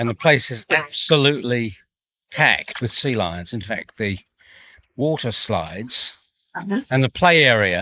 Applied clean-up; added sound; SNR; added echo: neural mask model Resemble Enhance denoiser.